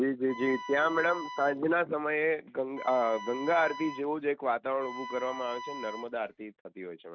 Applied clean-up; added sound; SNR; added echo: none; Wind instrument, woodwind instrument; 11 dB; none.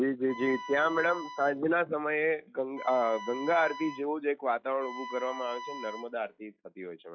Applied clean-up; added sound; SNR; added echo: classical method log-MMSE.